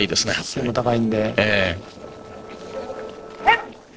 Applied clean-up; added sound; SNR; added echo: neural separator model SepFormer DNS4.